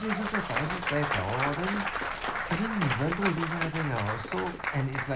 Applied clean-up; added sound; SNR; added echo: none; Applause / Cheering / Clapping; 1 dB; none.